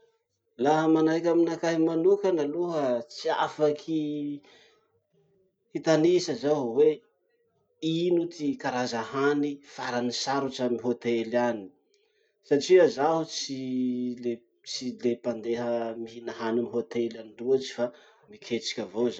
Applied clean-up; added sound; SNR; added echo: none; none; none; none.